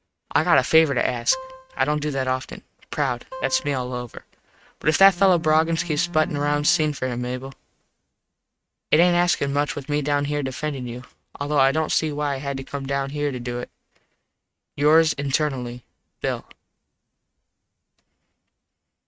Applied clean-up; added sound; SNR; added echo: neural mask model RNNoise.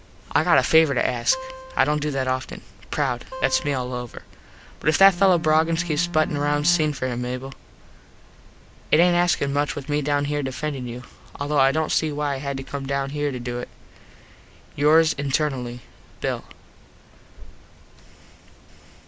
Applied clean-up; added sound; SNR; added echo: none; Bowed string instrument + Acoustic guitar; 12 dB; none.